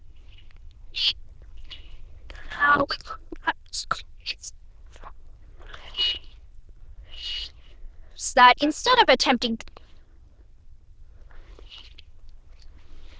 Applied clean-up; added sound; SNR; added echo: neural diffusion model UNIVERSE++.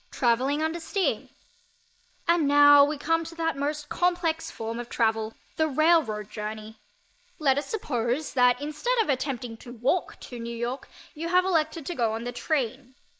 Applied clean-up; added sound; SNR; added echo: neural mask model Resemble Enhance denoiser.